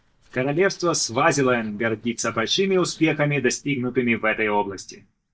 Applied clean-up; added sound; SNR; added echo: neural mask model DeepFilterNet 3.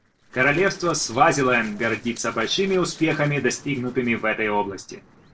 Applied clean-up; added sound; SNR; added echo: neural separator model SepFormer DNS4.